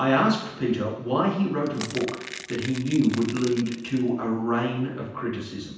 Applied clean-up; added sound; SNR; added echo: none; Crackle / Crushing; 14 dB; reverberation time 0.9 s.